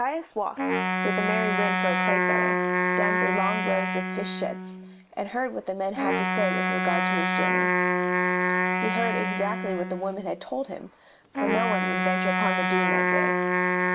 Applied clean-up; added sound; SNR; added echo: none; Wind instrument, woodwind instrument; -5 dB; none.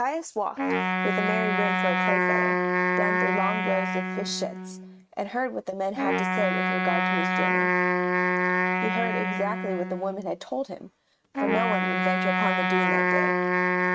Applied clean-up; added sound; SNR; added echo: neural mask model RNNoise.